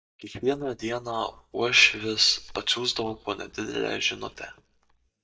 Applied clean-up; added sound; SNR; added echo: neural mask model DeepFilterNet 3.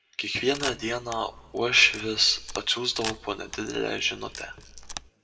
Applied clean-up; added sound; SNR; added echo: none; Camera; 13 dB; reverberation time 2.0 s.